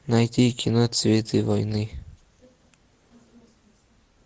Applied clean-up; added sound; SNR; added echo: none; none; none; none.